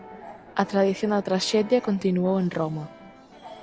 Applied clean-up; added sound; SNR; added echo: none; Brass instrument + Subway, metro, underground; 19 dB; none.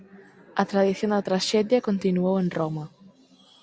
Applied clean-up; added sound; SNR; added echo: none; none; none; none.